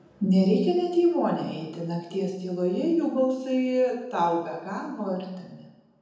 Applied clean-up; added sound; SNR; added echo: none; none; none; reverberation time 0.9 s.